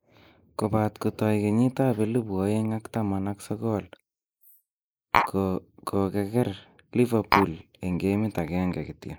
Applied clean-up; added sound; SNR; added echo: neural mask model Resemble Enhance denoiser.